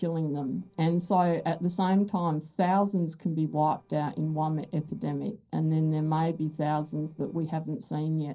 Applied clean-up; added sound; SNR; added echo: neural separator model SepFormer DNS4.